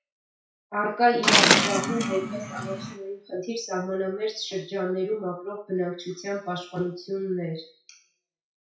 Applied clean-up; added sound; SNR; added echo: classical method WPE with log-MMSE.